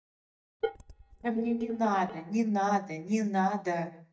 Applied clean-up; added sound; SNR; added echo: neural mask model DeepFilterNet 3.